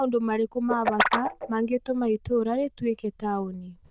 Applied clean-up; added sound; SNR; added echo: neural diffusion model UNIVERSE++.